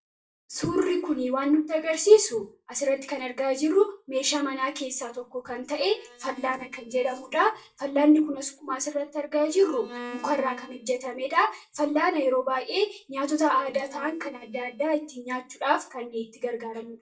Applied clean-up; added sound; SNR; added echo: neural mask model DeepFilterNet 3.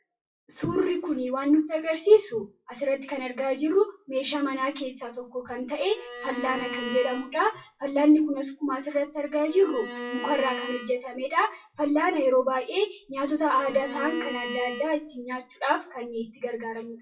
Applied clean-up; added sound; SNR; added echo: classical method WPE with log-MMSE.